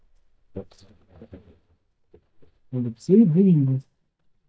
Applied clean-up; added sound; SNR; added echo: neural mask model DeepFilterNet 3.